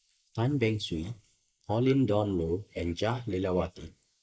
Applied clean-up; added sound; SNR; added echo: neural mask model Resemble Enhance denoiser.